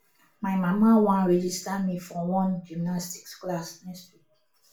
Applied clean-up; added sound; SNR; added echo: none; none; none; reverberation time 0.3 s.